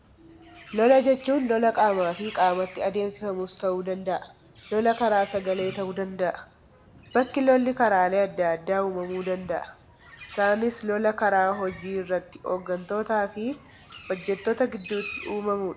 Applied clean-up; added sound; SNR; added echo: none; Bird; 20 dB; reverberation time 0.5 s.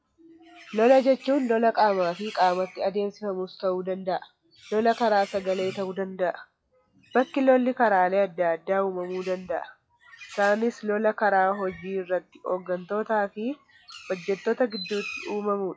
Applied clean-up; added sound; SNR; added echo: classical method WPE with log-MMSE.